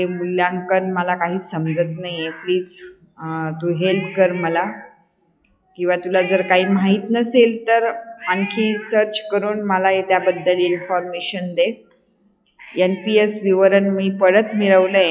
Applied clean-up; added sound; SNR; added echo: classical method log-MMSE.